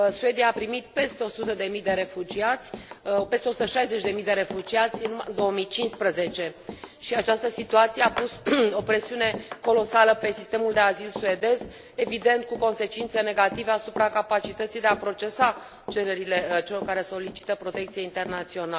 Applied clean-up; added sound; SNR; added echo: none; Run; 15 dB; none.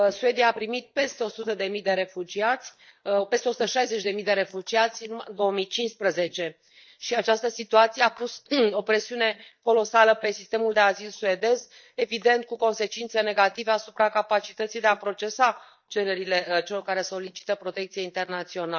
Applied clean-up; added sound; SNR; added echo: neural mask model DeepFilterNet 3.